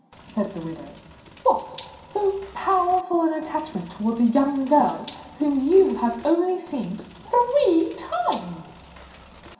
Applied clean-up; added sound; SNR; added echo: none; Bathtub (filling or washing); 15 dB; reverberation time 0.5 s.